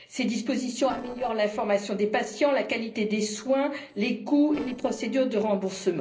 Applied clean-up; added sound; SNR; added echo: neural separator model SepFormer DNS4.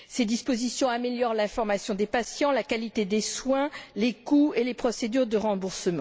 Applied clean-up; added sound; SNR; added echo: none; none; none; none.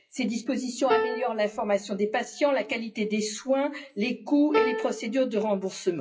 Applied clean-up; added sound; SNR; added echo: classical method WPE with log-MMSE.